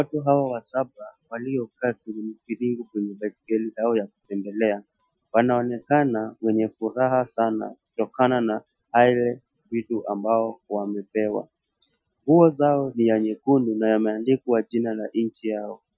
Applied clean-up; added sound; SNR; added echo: classical method Wiener filter.